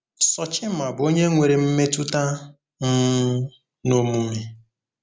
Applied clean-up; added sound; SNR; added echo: none; none; none; none.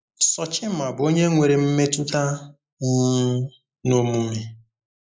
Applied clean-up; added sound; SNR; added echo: neural mask model Resemble Enhance denoiser.